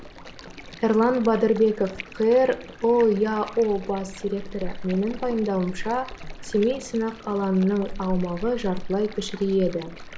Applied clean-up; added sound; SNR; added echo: none; Stream; 12 dB; none.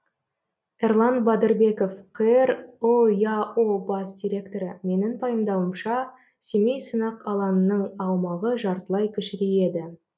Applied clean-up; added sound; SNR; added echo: none; none; none; none.